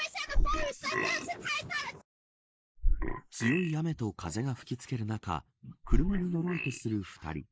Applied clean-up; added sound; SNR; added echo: neural mask model Resemble Enhance denoiser.